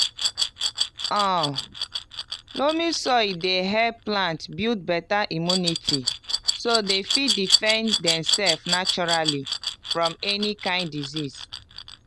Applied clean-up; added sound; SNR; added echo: none; Glass; 2 dB; none.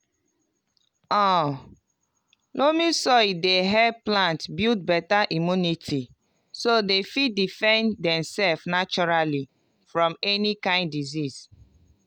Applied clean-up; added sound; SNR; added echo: none; none; none; none.